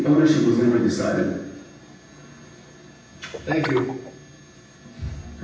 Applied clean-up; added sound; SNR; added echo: none; Guitar; 13 dB; reverberation time 0.9 s.